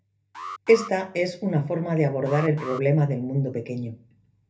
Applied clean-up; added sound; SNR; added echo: none; Alarm; 16 dB; reverberation time 0.3 s.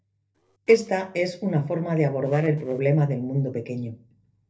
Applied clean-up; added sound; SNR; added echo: neural separator model SepFormer DNS4.